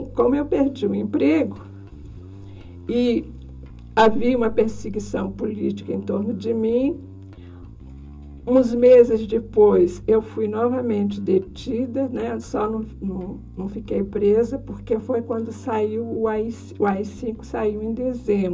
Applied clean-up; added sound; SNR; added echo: none; Bass guitar; 17 dB; reverberation time 0.2 s.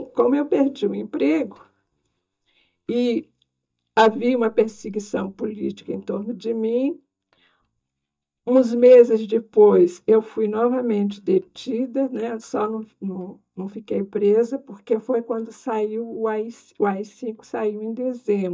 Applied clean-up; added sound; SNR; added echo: neural mask model DeepFilterNet 3.